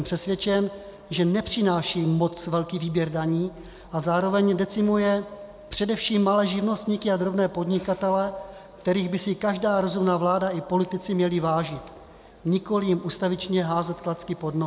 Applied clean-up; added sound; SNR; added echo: none; none; none; none.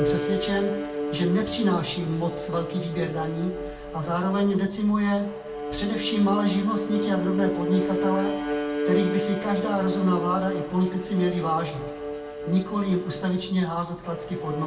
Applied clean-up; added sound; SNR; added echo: none; Bowed string instrument; 4 dB; reverberation time 0.3 s.